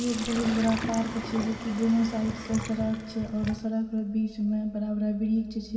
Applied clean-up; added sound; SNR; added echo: none; Sink (filling or washing); 10 dB; reverberation time 2.3 s.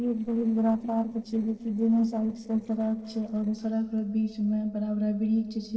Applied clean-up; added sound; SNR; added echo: neural separator model SepFormer DNS4.